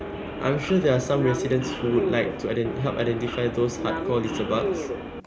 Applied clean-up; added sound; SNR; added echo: none; Subway, metro, underground; 5 dB; none.